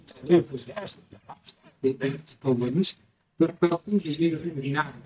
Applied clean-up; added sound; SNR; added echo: neural mask model DeepFilterNet 3.